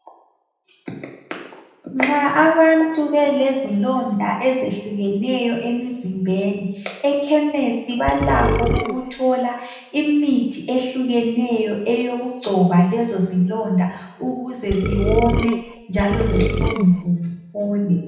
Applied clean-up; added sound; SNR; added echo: none; Burping, eructation; 2 dB; reverberation time 0.8 s.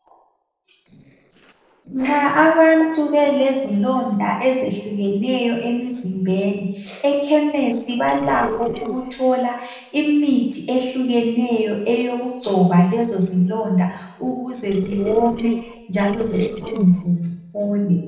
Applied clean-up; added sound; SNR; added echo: neural separator model SepFormer DNS4.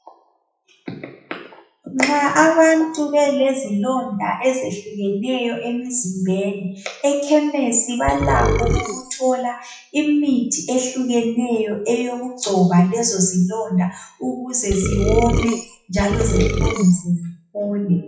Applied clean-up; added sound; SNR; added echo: classical method WPE with log-MMSE.